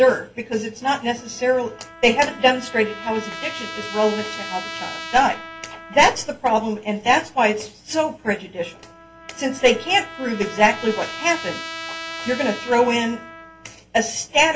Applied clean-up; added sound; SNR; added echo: none; Trumpet; 14 dB; reverberation time 0.2 s.